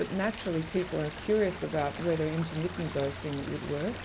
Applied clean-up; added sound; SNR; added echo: none; Stream; 10 dB; none.